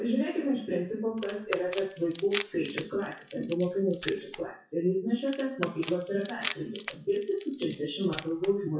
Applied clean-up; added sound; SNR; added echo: classical method WPE with log-MMSE.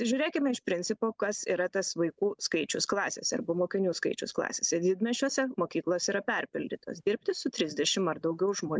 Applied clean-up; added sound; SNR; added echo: none; none; none; none.